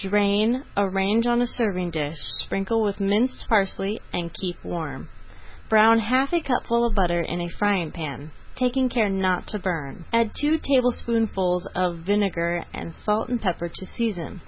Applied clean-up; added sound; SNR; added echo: none; none; none; none.